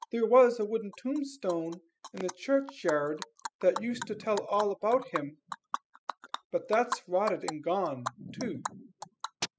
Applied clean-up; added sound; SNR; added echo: classical method spectral subtraction.